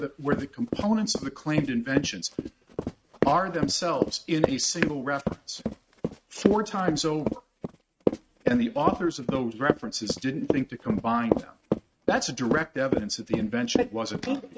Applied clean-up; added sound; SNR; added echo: neural mask model RNNoise.